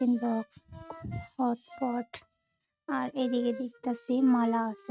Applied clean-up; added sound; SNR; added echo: neural mask model RNNoise.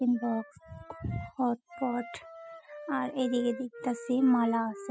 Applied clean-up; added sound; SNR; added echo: classical method spectral subtraction.